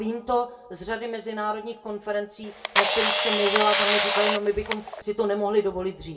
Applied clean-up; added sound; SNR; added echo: none; Camera; -4 dB; reverberation time 0.2 s.